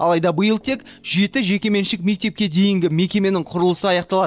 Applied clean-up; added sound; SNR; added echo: neural separator model SepFormer DNS4.